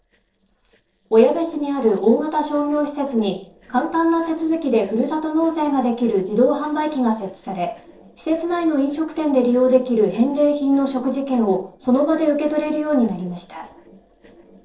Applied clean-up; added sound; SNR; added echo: neural separator model SepFormer DNS4.